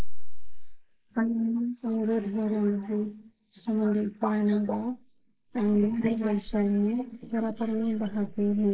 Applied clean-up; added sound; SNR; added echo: neural mask model Resemble Enhance denoiser.